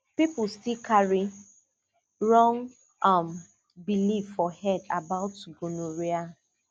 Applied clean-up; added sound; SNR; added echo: none; none; none; none.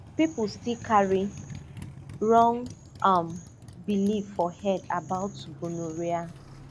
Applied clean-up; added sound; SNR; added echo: none; Motorcycle; 16 dB; none.